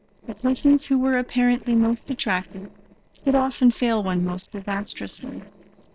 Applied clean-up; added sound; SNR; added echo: neural separator model SepFormer DNS4.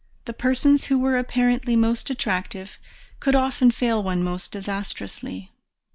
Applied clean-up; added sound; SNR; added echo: none; none; none; none.